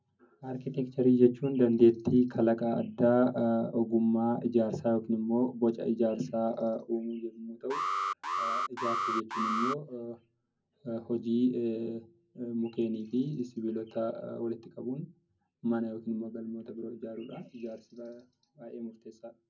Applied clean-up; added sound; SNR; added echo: none; Alarm; 4 dB; reverberation time 0.3 s.